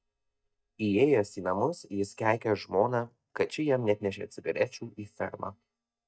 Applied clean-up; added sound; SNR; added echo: neural mask model DeepFilterNet 3.